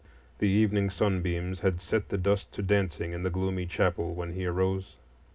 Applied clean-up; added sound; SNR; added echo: none; none; none; reverberation time 0.3 s.